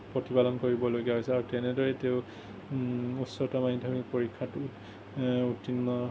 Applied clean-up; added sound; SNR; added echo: none; none; none; none.